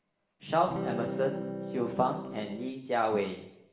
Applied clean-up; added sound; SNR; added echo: none; Electric guitar / Strum; 5 dB; reverberation time 0.8 s.